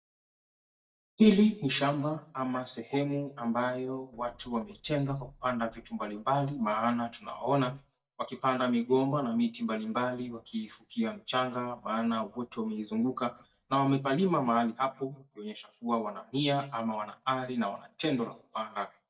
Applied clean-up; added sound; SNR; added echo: neural mask model DeepFilterNet 3.